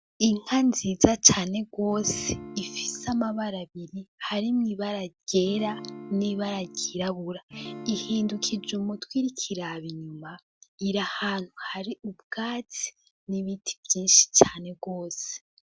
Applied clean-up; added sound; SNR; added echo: none; Acoustic guitar / Strum; 14 dB; none.